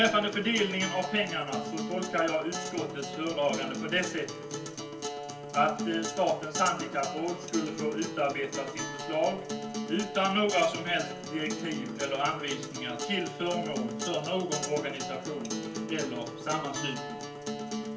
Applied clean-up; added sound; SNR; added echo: none; Acoustic guitar; 5 dB; reverberation time 0.3 s.